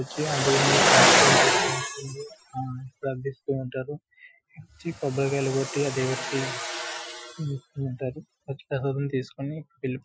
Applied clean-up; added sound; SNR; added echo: classical method Wiener filter.